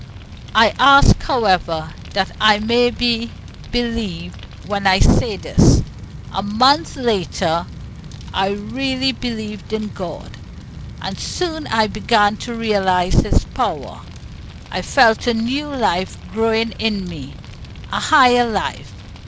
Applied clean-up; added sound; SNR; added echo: none; Fire; 15 dB; none.